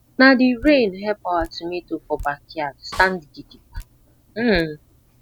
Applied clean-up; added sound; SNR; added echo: none; Drip + Snare drum; 18 dB; none.